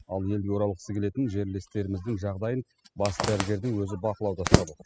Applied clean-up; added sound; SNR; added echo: classical method spectral subtraction.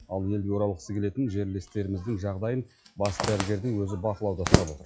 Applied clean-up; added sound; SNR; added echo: classical method log-MMSE.